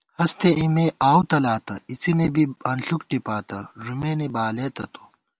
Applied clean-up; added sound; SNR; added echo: none; none; none; none.